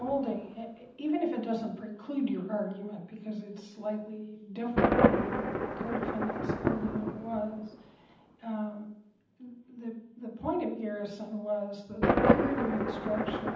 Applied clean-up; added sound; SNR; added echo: none; Thunder; -2 dB; reverberation time 0.8 s.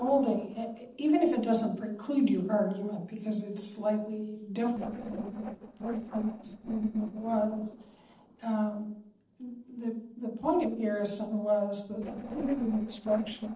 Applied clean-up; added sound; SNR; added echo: neural separator model SepFormer DNS4.